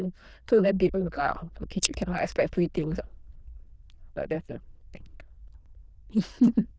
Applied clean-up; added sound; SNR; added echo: neural diffusion model UNIVERSE++.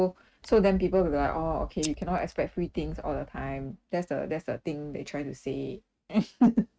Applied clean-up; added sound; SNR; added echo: neural mask model RNNoise.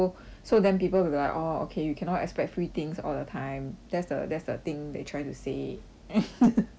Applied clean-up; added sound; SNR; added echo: none; none; none; none.